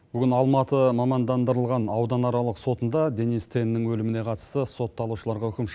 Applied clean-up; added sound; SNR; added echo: none; none; none; none.